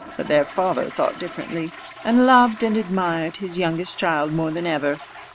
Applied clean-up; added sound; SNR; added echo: none; Toilet flush; 17 dB; none.